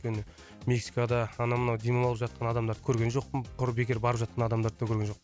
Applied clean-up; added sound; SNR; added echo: none; none; none; none.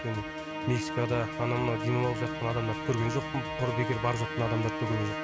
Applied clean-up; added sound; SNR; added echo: none; Musical instrument; 4 dB; none.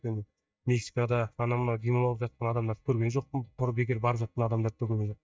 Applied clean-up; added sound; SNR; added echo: neural mask model DeepFilterNet 3.